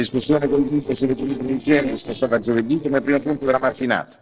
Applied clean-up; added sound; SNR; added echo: neural separator model SepFormer DNS4.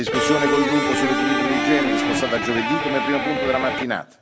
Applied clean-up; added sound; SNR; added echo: none; Electric guitar + Electric guitar; -2 dB; none.